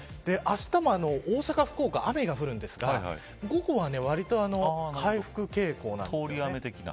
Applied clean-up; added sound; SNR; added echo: none; none; none; none.